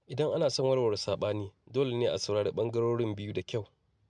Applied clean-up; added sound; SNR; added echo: none; none; none; none.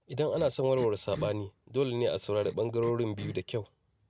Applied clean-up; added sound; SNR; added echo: none; Cough; 16 dB; none.